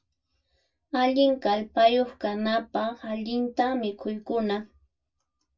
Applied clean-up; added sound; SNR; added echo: none; none; none; reverberation time 0.1 s.